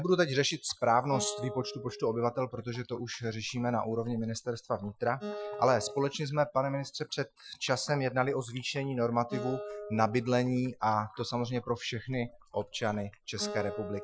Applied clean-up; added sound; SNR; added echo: classical method Wiener filter.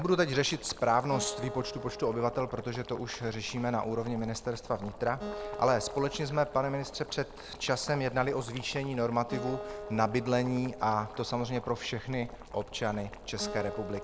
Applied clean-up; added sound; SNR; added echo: none; Boiling + Acoustic guitar; 12 dB; none.